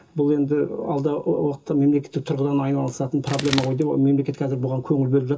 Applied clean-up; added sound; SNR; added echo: none; Bird; 8 dB; reverberation time 0.2 s.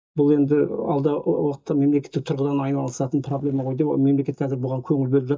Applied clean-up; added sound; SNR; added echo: neural mask model DeepFilterNet 3.